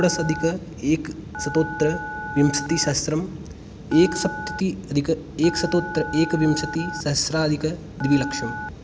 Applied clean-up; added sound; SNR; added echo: none; Telephone; 11 dB; none.